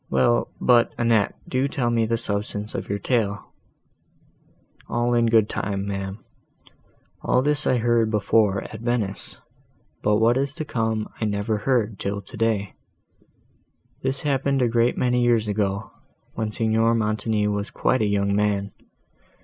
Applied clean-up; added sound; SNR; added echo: neural mask model Resemble Enhance denoiser.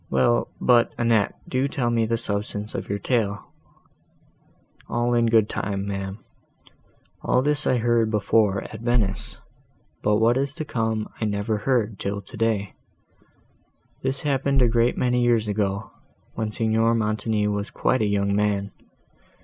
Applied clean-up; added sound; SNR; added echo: none; Bass drum; -1 dB; none.